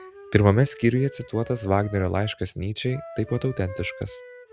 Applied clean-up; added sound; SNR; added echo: none; Wind instrument, woodwind instrument; 19 dB; none.